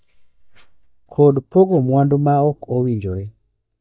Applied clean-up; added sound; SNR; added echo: neural mask model DeepFilterNet 3.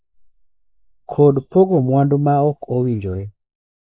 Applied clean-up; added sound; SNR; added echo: neural mask model Resemble Enhance denoiser.